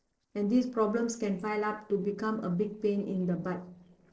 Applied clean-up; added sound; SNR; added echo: neural separator model SepFormer DNS4.